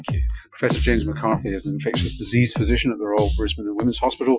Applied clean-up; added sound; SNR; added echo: classical method Wiener filter.